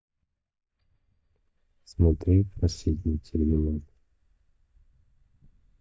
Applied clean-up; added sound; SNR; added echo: neural mask model DeepFilterNet 3.